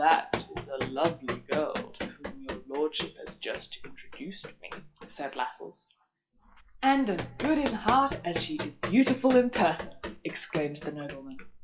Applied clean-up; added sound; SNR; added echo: classical method log-MMSE.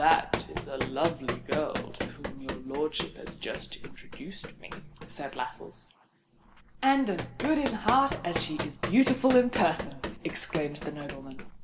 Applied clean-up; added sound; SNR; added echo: none; Run; 7 dB; none.